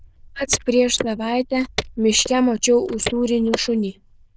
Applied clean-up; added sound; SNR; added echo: neural diffusion model UNIVERSE++.